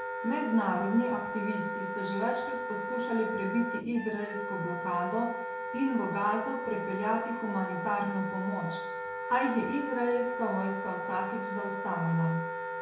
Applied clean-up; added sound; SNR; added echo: none; Wind instrument, woodwind instrument; 4 dB; reverberation time 0.6 s.